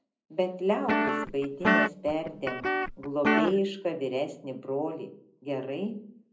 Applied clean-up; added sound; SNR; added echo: none; Guitar; -3 dB; reverberation time 0.5 s.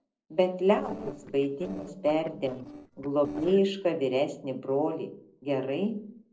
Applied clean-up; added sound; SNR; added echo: neural separator model SepFormer DNS4.